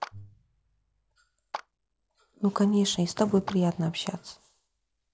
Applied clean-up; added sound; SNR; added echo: none; Clapping; 16 dB; none.